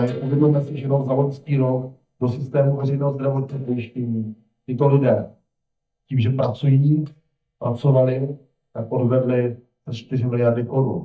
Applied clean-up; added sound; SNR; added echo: neural mask model DeepFilterNet 3.